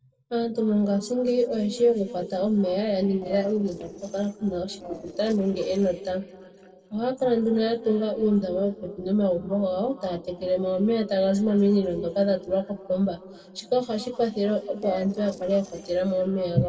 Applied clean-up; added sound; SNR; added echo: neural separator model SepFormer DNS4.